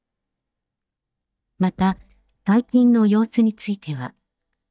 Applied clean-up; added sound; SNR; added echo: neural mask model DeepFilterNet 3.